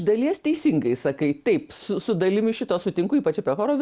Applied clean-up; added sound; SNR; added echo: none; none; none; none.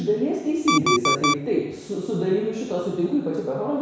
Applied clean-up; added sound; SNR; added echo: none; Alarm; 1 dB; reverberation time 1.1 s.